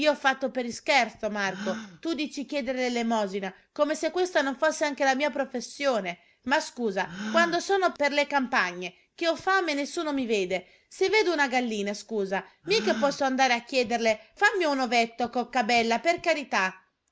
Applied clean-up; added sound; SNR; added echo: neural mask model DeepFilterNet 3.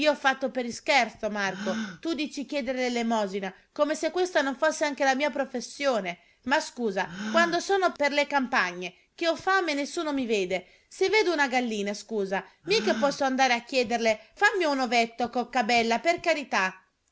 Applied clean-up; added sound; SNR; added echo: none; Gasp; 17 dB; none.